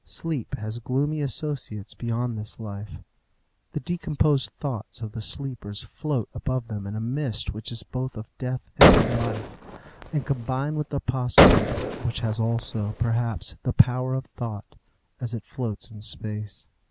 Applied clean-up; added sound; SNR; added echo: none; Gunshot, gunfire; -4 dB; none.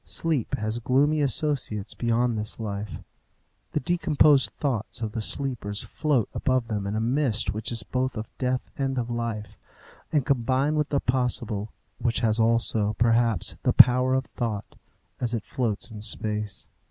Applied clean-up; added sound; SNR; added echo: none; none; none; none.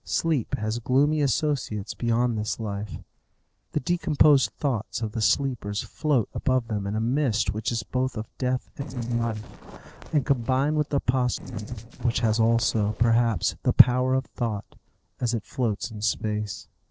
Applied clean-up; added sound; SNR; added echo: neural separator model SepFormer DNS4.